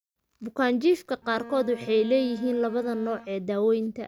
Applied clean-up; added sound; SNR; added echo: none; Bowed string instrument; 17 dB; none.